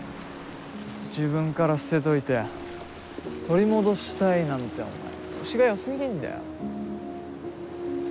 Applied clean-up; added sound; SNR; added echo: none; none; none; none.